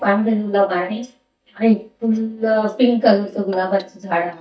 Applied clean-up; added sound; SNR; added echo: neural mask model DeepFilterNet 3.